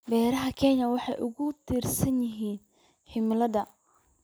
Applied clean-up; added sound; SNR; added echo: none; none; none; none.